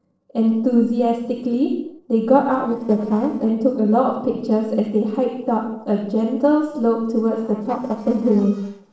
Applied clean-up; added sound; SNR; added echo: neural separator model SepFormer DNS4.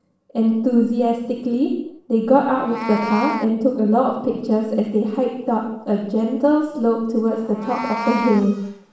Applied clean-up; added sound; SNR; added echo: none; Meow; 14 dB; reverberation time 0.6 s.